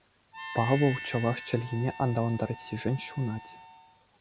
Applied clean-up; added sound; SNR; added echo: none; Harmonica; 12 dB; none.